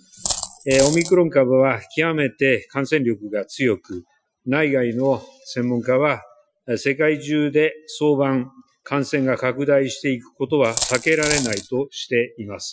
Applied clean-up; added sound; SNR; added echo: classical method Wiener filter.